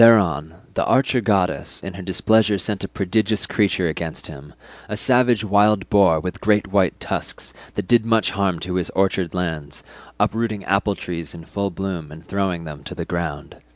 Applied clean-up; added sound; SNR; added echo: none; none; none; none.